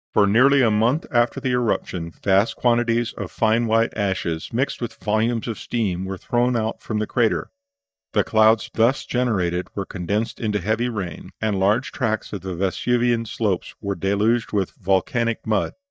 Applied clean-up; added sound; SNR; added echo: neural mask model DeepFilterNet 3.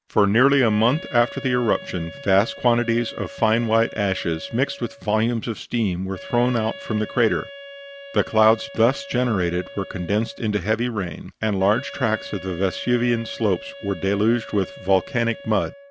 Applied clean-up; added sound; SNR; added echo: none; Wind instrument, woodwind instrument; 17 dB; none.